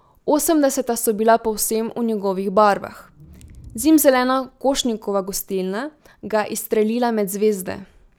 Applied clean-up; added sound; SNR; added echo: none; none; none; none.